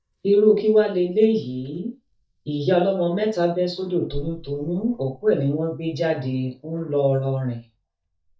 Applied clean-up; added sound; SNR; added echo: neural mask model DeepFilterNet 3.